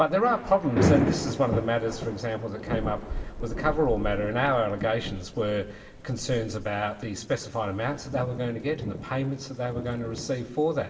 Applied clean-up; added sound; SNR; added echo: none; Thunder / Rain; 5 dB; reverberation time 1.5 s.